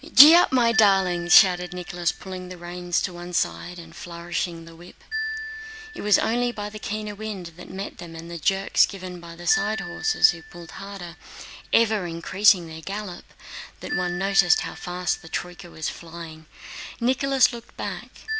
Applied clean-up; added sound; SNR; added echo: none; Marimba, xylophone; 12 dB; none.